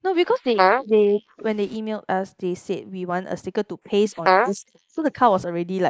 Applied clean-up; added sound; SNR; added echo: neural mask model Resemble Enhance denoiser.